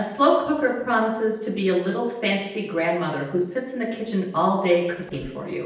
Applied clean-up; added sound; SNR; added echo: neural separator model SepFormer DNS4.